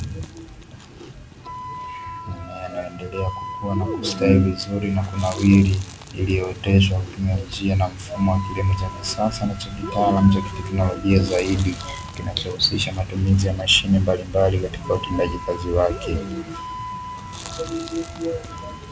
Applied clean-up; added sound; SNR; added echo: none; Chewing, mastication + Wind instrument, woodwind instrument; 14 dB; none.